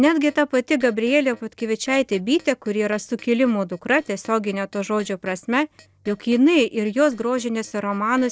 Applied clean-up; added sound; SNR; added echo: neural separator model SepFormer DNS4.